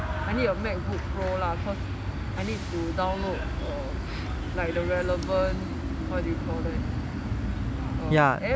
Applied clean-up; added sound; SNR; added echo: none; none; none; none.